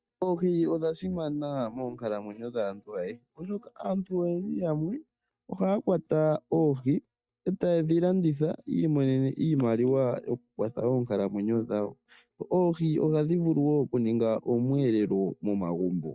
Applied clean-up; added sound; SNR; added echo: neural mask model DeepFilterNet 3.